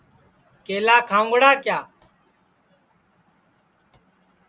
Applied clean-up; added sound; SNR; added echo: none; none; none; none.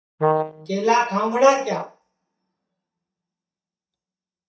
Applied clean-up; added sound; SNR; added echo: neural mask model DeepFilterNet 3.